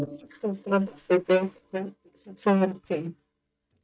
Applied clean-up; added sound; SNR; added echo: neural mask model DeepFilterNet 3.